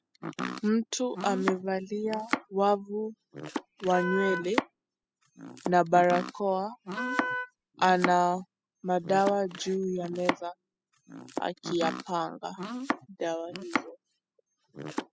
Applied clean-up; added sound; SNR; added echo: classical method spectral subtraction.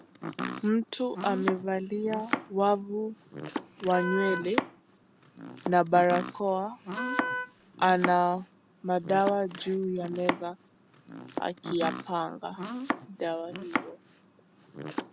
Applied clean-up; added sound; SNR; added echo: none; Domestic sounds, home sounds + Wind instrument, woodwind instrument; 7 dB; none.